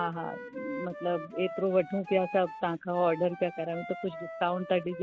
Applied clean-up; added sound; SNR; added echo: none; Wind instrument, woodwind instrument; 12 dB; none.